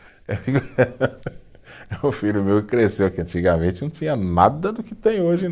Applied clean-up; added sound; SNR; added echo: neural mask model Resemble Enhance denoiser.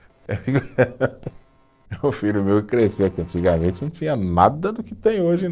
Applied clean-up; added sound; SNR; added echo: neural separator model SepFormer DNS4.